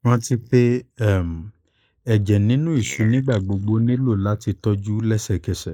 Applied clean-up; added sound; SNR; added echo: neural mask model Resemble Enhance denoiser.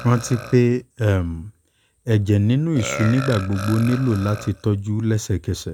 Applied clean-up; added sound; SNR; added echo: none; Burping, eructation; 15 dB; none.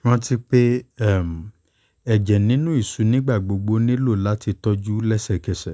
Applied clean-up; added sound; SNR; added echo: none; none; none; none.